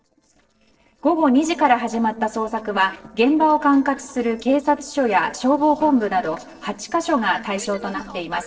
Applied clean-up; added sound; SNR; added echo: neural separator model SepFormer DNS4.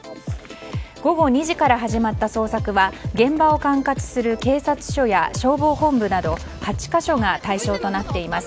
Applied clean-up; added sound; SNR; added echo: none; none; none; none.